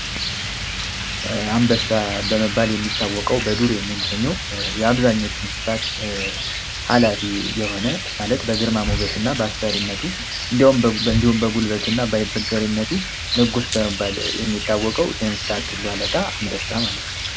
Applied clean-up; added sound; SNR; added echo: none; Rain; 4 dB; none.